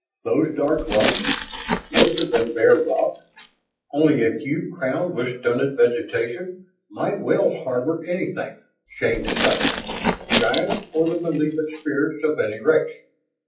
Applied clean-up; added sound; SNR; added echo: classical method WPE with log-MMSE.